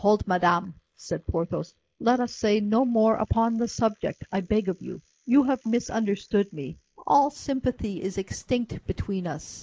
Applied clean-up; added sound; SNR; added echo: neural mask model Resemble Enhance denoiser.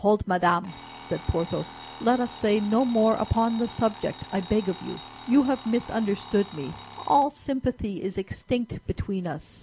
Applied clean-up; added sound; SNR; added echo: none; Alarm; 16 dB; none.